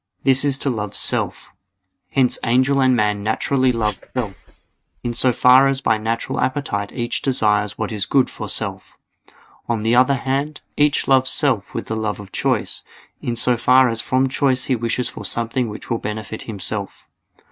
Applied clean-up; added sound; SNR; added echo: neural mask model RNNoise.